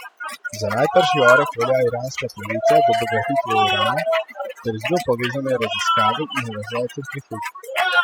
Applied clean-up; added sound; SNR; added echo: classical method spectral subtraction.